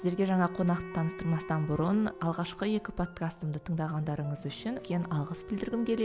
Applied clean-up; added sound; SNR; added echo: none; Wind instrument, woodwind instrument; 15 dB; none.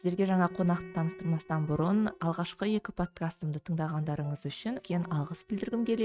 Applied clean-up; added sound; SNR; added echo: neural mask model RNNoise.